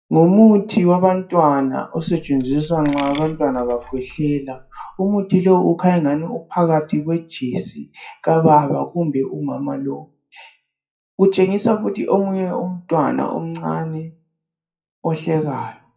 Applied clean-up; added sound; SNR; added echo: classical method WPE with log-MMSE.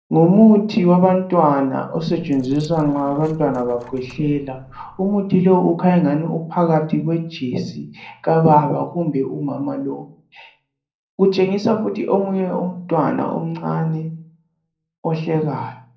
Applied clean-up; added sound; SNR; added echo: neural separator model SepFormer DNS4.